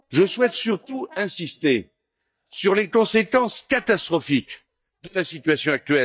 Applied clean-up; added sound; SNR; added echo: neural mask model DeepFilterNet 3.